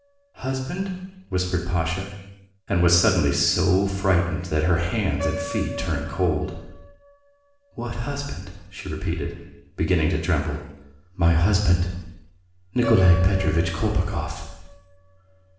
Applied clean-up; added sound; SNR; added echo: none; Piano; 16 dB; reverberation time 0.9 s.